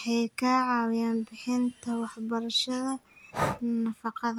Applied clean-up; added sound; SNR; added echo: none; Breathing; 11 dB; none.